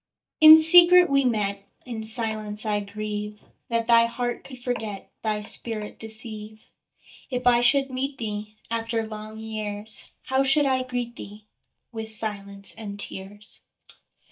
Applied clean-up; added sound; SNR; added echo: neural mask model DeepFilterNet 3.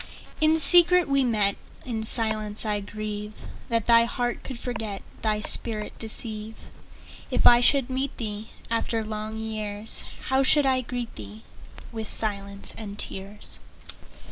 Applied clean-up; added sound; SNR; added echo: none; none; none; none.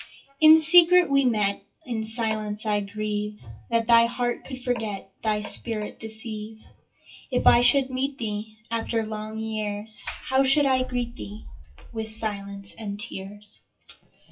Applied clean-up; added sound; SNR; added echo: classical method WPE with log-MMSE.